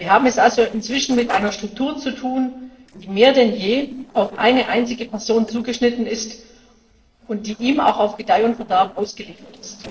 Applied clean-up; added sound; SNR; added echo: neural separator model SepFormer DNS4.